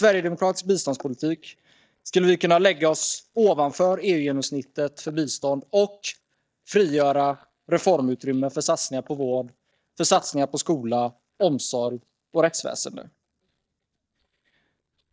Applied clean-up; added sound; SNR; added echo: neural mask model DeepFilterNet 3.